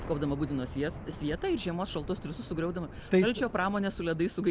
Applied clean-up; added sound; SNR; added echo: none; Thunder / Rain; 13 dB; none.